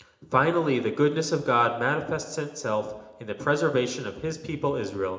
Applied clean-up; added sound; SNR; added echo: none; none; none; reverberation time 0.8 s.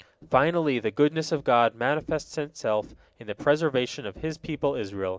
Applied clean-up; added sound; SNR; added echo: none; none; none; none.